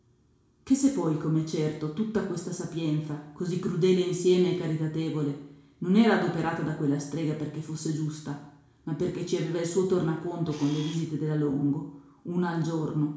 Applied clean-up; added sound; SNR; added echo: none; Camera; 17 dB; reverberation time 0.7 s.